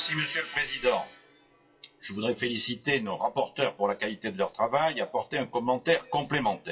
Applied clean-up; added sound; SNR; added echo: classical method WPE with log-MMSE.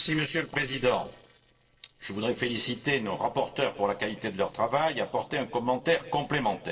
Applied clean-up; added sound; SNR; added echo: neural separator model SepFormer DNS4.